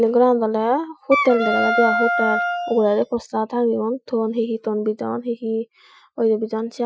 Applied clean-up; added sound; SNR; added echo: classical method Wiener filter.